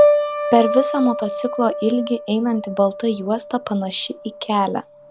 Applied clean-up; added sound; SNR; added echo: none; Piano; 3 dB; none.